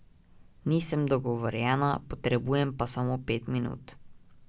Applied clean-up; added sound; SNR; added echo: none; none; none; none.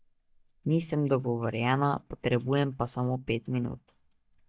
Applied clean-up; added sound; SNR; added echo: neural mask model DeepFilterNet 3.